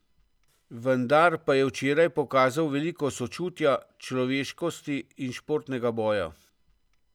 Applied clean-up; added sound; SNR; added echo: none; none; none; none.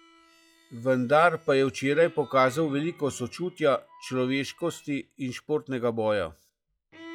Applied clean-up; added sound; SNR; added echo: classical method log-MMSE.